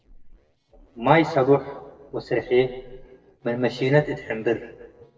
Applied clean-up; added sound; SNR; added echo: neural separator model SepFormer DNS4.